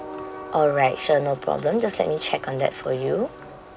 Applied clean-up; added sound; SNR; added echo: none; Train; 15 dB; none.